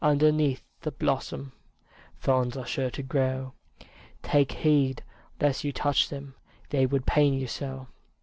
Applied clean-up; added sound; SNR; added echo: none; none; none; none.